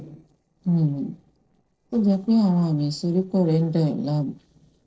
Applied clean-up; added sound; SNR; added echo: neural separator model SepFormer DNS4.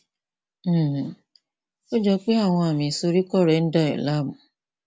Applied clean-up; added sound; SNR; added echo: none; none; none; none.